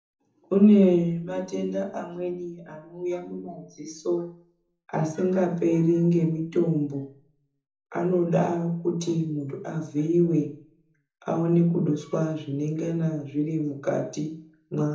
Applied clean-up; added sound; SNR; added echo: none; none; none; reverberation time 0.6 s.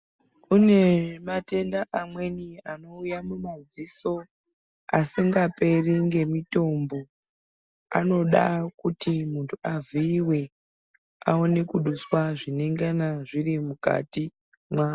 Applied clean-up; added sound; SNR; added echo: none; none; none; none.